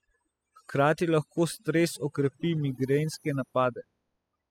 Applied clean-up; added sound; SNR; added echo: classical method spectral subtraction.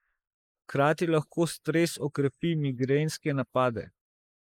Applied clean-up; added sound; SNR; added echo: neural mask model Resemble Enhance denoiser.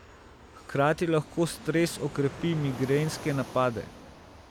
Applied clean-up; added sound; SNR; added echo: none; Fixed-wing aircraft, airplane; 15 dB; none.